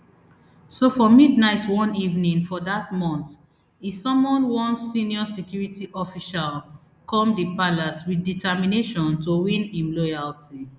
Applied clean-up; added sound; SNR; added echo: none; none; none; none.